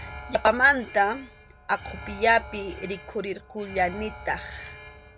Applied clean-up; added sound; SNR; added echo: none; Alarm; 15 dB; none.